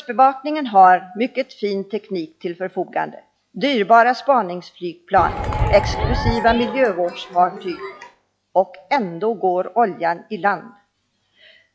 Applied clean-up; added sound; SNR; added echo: classical method log-MMSE.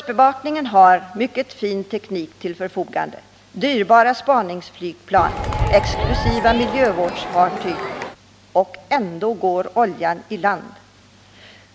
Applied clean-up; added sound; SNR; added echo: none; Crowd; 3 dB; none.